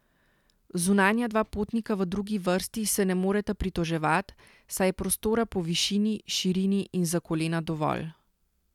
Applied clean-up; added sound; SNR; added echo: none; none; none; none.